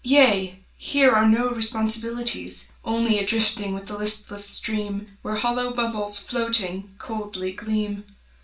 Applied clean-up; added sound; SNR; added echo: none; none; none; reverberation time 0.3 s.